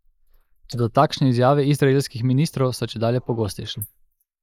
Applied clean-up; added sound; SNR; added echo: neural mask model Resemble Enhance denoiser.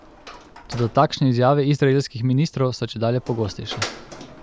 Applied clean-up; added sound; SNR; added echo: none; Door; 17 dB; none.